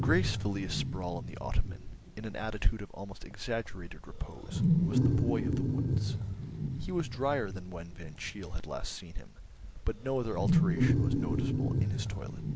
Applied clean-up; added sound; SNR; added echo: none; Wild animals; -2 dB; none.